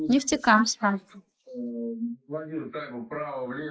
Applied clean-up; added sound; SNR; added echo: neural mask model Resemble Enhance denoiser.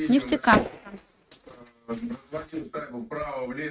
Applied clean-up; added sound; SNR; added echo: neural mask model RNNoise.